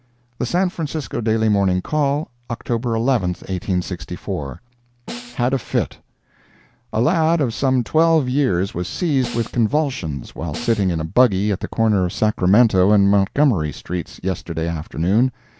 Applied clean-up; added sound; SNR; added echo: none; Snare drum; 16 dB; none.